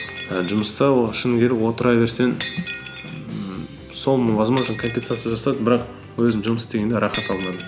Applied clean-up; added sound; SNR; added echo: none; Shatter; 16 dB; none.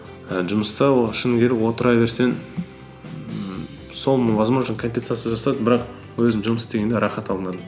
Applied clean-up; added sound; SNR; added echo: none; none; none; none.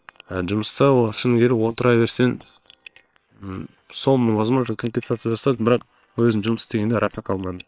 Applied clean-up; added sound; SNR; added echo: neural separator model SepFormer WHAM!.